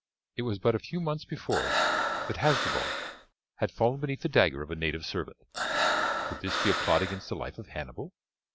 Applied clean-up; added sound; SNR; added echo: none; Breathing; -1 dB; none.